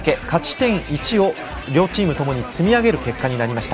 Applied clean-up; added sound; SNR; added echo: none; none; none; none.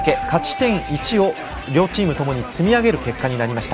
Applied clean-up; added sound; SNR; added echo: none; Keyboard (musical); 13 dB; none.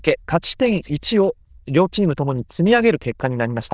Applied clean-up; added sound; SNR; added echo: neural diffusion model UNIVERSE++.